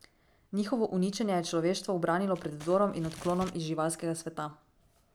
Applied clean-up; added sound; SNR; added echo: none; Crumpling, crinkling; 18 dB; none.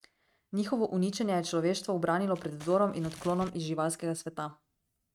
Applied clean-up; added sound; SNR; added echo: neural mask model RNNoise.